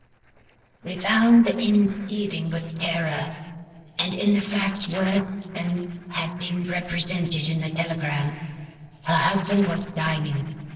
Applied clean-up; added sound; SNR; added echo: neural separator model SepFormer DNS4.